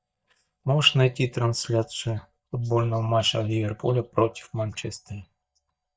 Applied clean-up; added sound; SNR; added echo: neural mask model DeepFilterNet 3.